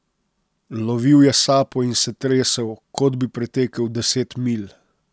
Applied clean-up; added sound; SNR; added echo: none; none; none; none.